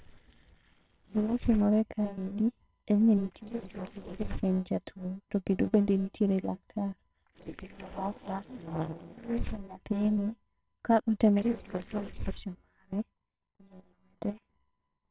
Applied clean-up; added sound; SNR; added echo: neural separator model SepFormer WHAMR!.